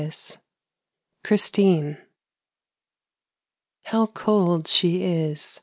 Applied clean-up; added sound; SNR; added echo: none; none; none; none.